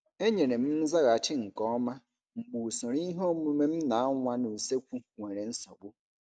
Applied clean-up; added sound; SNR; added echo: none; none; none; none.